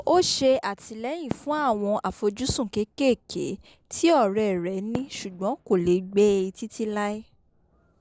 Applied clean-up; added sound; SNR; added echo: none; Fireworks; 19 dB; none.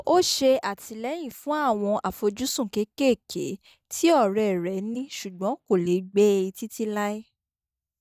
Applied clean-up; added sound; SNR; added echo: neural mask model DeepFilterNet 3.